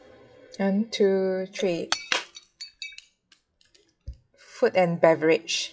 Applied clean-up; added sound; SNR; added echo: classical method WPE with log-MMSE.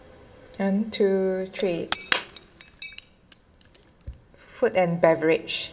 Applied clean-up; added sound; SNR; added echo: none; Shatter / Crushing; 16 dB; reverberation time 1.1 s.